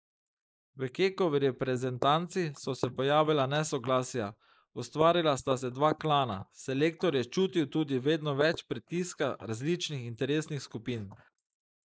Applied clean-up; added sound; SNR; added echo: neural mask model Resemble Enhance denoiser.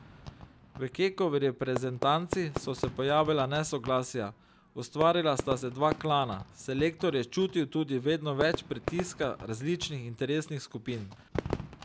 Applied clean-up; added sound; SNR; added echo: none; Fireworks; 10 dB; none.